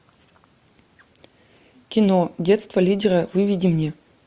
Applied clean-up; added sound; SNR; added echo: none; none; none; none.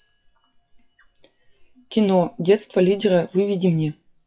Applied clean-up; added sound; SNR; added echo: classical method WPE with log-MMSE.